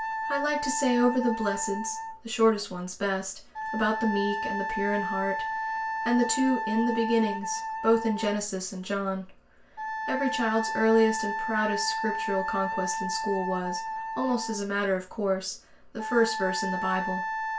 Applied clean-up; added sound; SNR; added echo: none; Wind instrument, woodwind instrument; 4 dB; reverberation time 0.3 s.